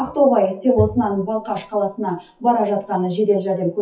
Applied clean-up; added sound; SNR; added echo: classical method WPE with log-MMSE.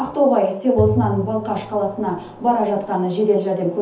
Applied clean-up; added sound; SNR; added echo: none; Bowed string instrument; 8 dB; reverberation time 0.5 s.